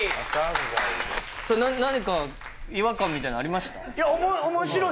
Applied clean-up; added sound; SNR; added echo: none; Hiss; 13 dB; none.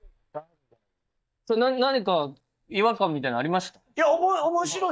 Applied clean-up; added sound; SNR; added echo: neural mask model DeepFilterNet 3.